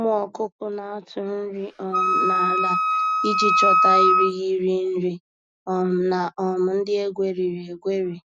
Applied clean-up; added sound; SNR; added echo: none; Wind instrument, woodwind instrument; -5 dB; none.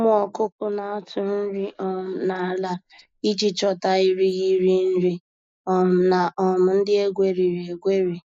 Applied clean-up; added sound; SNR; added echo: neural mask model Resemble Enhance denoiser.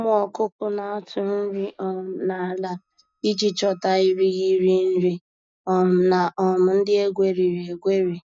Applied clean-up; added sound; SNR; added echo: neural mask model DeepFilterNet 3.